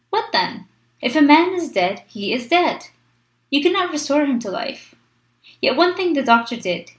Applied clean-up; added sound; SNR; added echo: none; none; none; none.